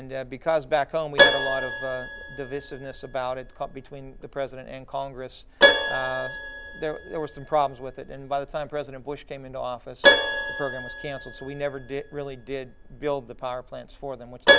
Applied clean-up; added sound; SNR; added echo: none; Keyboard (musical); -4 dB; none.